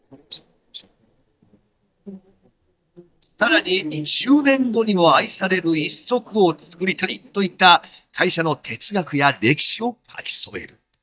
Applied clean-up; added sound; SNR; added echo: neural mask model DeepFilterNet 3.